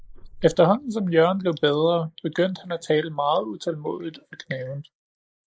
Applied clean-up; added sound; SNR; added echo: neural mask model Resemble Enhance denoiser.